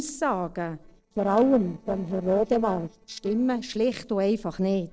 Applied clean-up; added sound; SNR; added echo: neural separator model SepFormer DNS4.